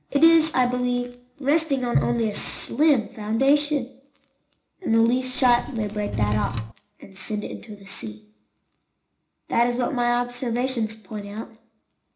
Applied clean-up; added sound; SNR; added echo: none; Wood / Tools; 4 dB; reverberation time 0.4 s.